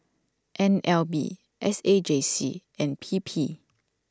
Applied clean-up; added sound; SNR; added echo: none; none; none; none.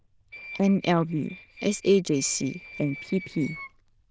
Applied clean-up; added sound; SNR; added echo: neural diffusion model UNIVERSE++.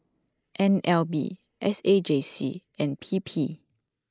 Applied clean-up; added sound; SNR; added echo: neural mask model Resemble Enhance denoiser.